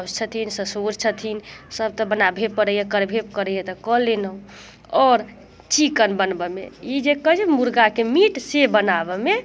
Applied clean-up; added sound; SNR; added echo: none; none; none; none.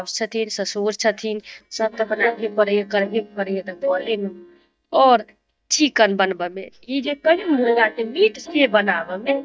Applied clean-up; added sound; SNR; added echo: neural mask model DeepFilterNet 3.